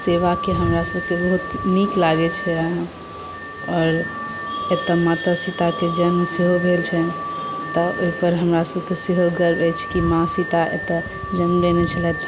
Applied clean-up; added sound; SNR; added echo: none; Alarm / Car; 9 dB; none.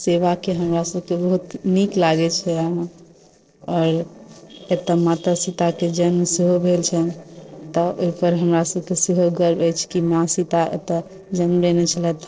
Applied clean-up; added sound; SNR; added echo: neural separator model SepFormer DNS4.